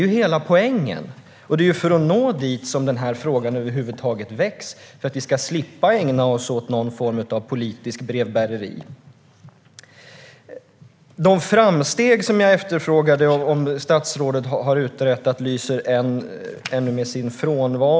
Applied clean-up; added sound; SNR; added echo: none; none; none; none.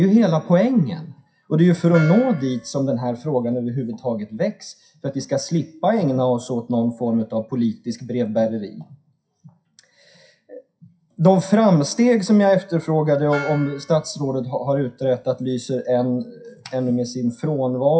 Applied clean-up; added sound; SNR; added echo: classical method WPE with log-MMSE.